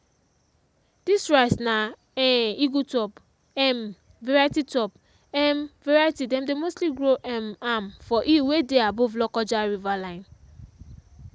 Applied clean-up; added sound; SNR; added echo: none; none; none; none.